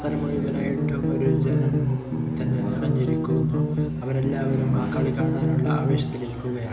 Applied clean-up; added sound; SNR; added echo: none; Bass guitar; -2 dB; none.